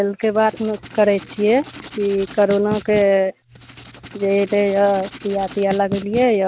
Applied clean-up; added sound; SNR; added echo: none; Writing; 13 dB; none.